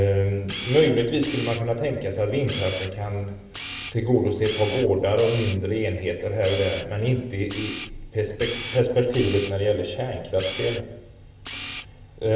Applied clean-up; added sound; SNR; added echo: none; Camera; 12 dB; reverberation time 0.9 s.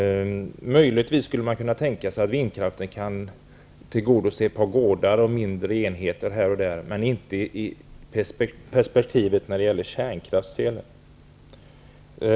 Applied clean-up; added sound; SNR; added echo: none; none; none; none.